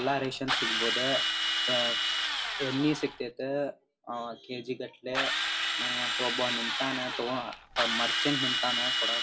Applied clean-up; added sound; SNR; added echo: none; Drill; -2 dB; reverberation time 0.2 s.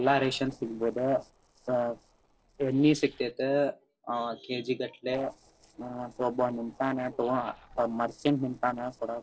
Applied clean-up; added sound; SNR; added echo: neural separator model SepFormer DNS4.